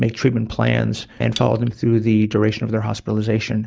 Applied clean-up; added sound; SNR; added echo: neural mask model DeepFilterNet 3.